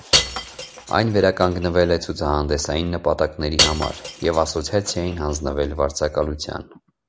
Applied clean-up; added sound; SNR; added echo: none; Shatter / Crushing; 5 dB; none.